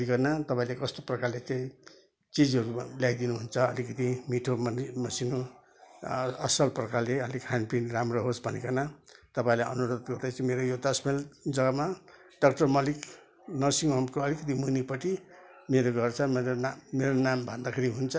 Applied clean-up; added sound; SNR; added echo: none; none; none; none.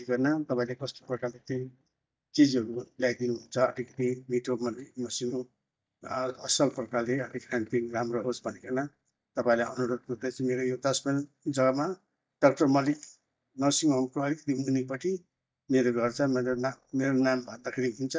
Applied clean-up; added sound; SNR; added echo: neural mask model DeepFilterNet 3.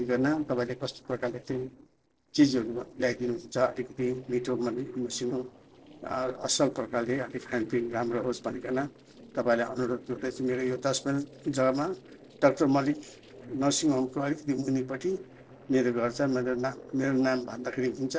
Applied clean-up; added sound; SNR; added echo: neural separator model SepFormer DNS4.